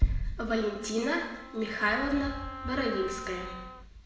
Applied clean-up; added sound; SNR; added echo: none; Wind instrument, woodwind instrument; 14 dB; reverberation time 0.8 s.